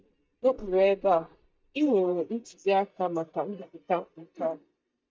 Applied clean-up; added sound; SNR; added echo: neural mask model DeepFilterNet 3.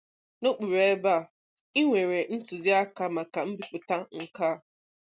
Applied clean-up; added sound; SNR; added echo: none; none; none; none.